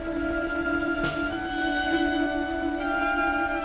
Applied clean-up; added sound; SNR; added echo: none; Snare drum; 17 dB; none.